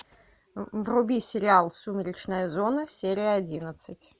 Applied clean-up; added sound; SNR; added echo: none; none; none; none.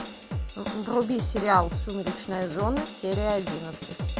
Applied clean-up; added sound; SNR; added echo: none; Drum / Drum kit; 4 dB; none.